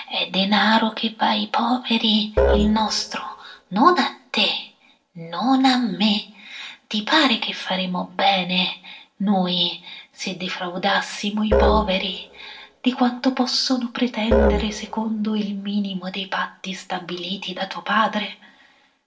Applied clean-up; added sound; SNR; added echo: none; Musical instrument; 3 dB; reverberation time 0.2 s.